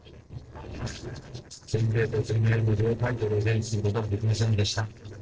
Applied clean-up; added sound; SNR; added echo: neural separator model SepFormer DNS4.